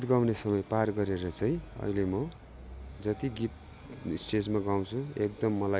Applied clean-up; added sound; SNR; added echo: none; none; none; none.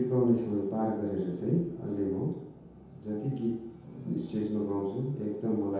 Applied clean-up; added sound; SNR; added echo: none; none; none; reverberation time 0.9 s.